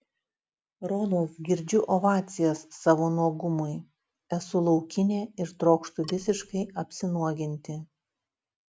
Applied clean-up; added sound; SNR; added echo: none; Wood; 19 dB; none.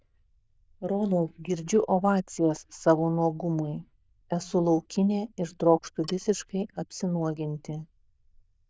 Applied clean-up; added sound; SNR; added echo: neural diffusion model UNIVERSE++.